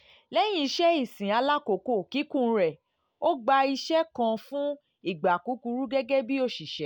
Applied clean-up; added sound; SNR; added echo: none; none; none; none.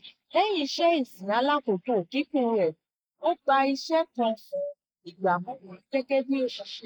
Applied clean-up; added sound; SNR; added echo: neural mask model Resemble Enhance denoiser.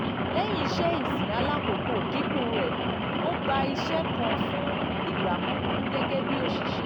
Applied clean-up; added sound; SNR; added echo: none; Rain; -5 dB; none.